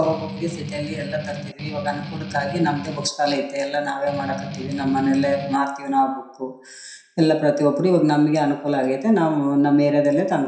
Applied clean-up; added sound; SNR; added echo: none; Strum; 10 dB; reverberation time 0.7 s.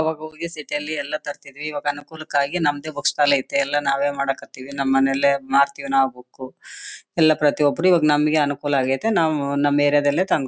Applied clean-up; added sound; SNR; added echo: none; none; none; none.